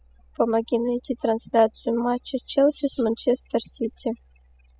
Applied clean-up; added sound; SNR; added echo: classical method spectral subtraction.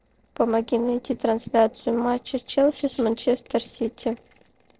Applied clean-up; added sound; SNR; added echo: neural separator model SepFormer DNS4.